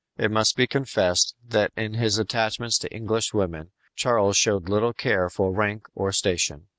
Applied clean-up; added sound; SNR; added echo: none; none; none; none.